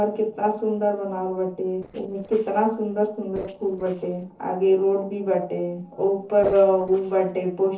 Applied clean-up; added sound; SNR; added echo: neural separator model SepFormer DNS4.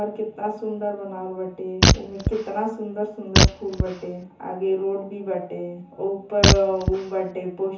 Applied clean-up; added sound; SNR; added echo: none; Fart; -5 dB; reverberation time 0.6 s.